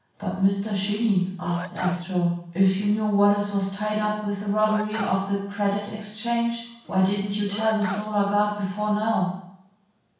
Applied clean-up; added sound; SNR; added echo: none; Sneeze; 15 dB; reverberation time 0.7 s.